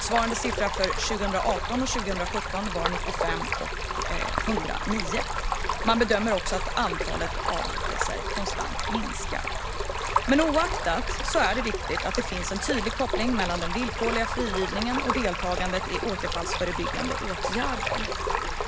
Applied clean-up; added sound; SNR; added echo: none; Stream; -1 dB; none.